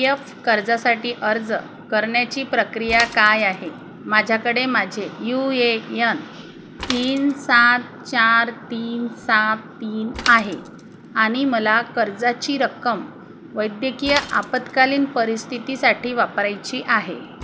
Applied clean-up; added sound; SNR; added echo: none; Mechanisms / Bicycle; 19 dB; none.